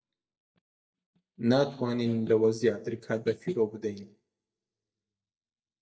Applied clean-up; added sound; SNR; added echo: neural mask model DeepFilterNet 3.